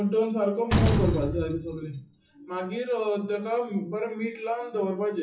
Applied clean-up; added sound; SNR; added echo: classical method WPE with log-MMSE.